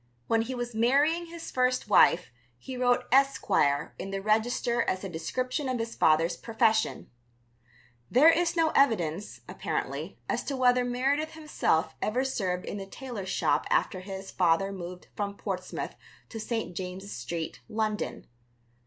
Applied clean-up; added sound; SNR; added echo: none; none; none; none.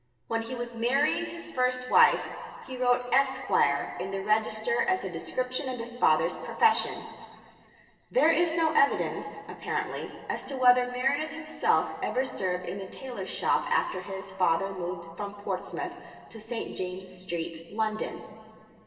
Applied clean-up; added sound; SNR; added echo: none; none; none; reverberation time 2.5 s.